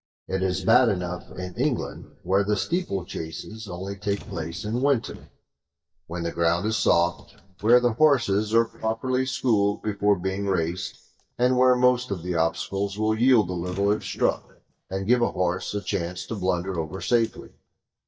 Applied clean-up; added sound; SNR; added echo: neural mask model DeepFilterNet 3.